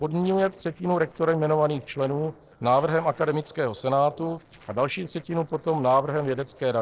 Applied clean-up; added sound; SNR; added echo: neural separator model SepFormer DNS4.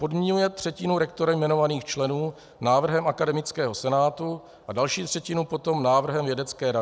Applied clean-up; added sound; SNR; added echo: none; none; none; none.